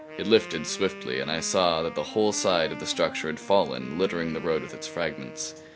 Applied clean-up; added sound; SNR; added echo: none; Wind instrument, woodwind instrument; 14 dB; none.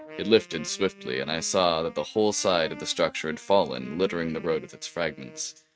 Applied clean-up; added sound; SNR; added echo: neural mask model RNNoise.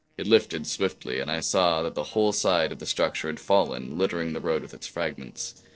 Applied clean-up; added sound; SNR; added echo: neural separator model SepFormer DNS4.